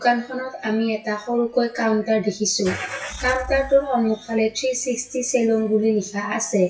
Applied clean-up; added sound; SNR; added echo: classical method WPE with log-MMSE.